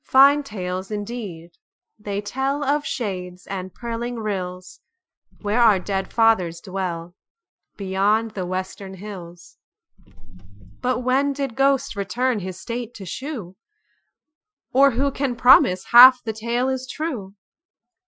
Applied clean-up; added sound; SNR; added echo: classical method Wiener filter.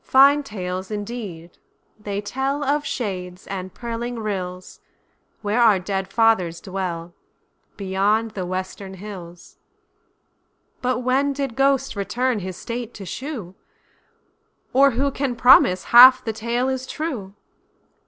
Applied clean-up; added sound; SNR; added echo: none; none; none; none.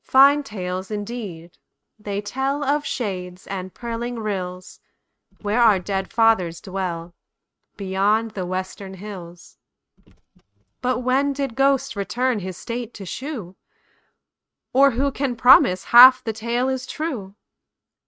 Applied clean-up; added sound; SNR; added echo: neural mask model RNNoise.